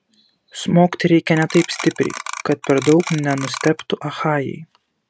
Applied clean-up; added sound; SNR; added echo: none; Clock; 12 dB; none.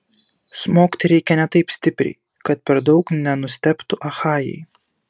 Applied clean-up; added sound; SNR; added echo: none; none; none; none.